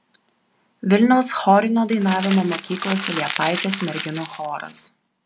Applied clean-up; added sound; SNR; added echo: none; Crumpling, crinkling; 8 dB; none.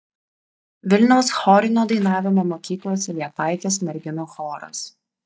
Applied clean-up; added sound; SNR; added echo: neural mask model DeepFilterNet 3.